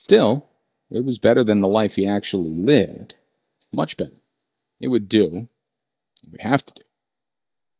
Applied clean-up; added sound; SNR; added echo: neural mask model DeepFilterNet 3.